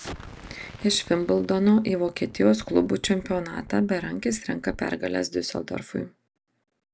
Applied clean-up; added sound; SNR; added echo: none; Explosion; 20 dB; none.